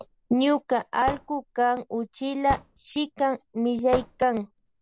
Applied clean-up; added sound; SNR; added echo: none; Hammer / Wood; 14 dB; none.